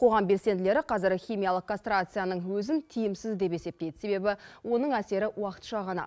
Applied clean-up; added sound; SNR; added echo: none; none; none; none.